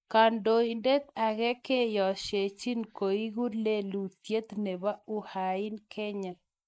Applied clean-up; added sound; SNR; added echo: neural mask model Resemble Enhance denoiser.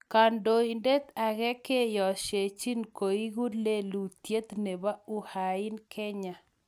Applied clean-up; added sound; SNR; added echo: none; none; none; none.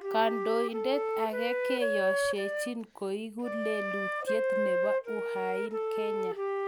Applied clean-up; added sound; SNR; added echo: none; Wind instrument, woodwind instrument; -3 dB; none.